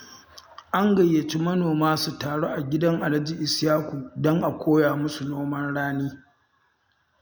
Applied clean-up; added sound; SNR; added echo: none; none; none; none.